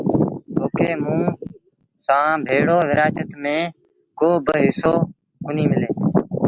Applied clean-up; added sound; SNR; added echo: none; none; none; none.